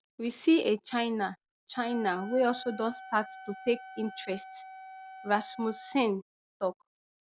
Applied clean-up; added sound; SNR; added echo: none; Wind instrument, woodwind instrument; 17 dB; none.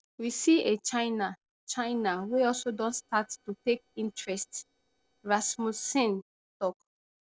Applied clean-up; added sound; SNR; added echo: neural separator model SepFormer DNS4.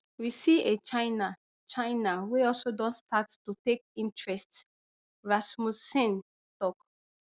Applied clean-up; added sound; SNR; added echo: none; none; none; none.